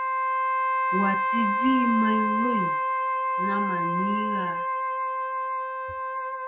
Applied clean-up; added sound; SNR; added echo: none; Wind instrument, woodwind instrument; -4 dB; none.